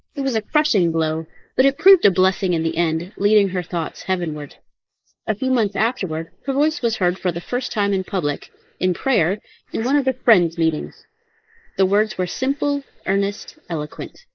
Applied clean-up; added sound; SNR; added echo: neural mask model Resemble Enhance denoiser.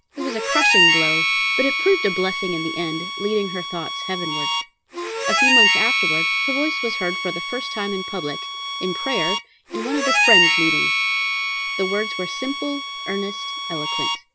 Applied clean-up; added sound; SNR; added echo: none; Harmonica; -5 dB; none.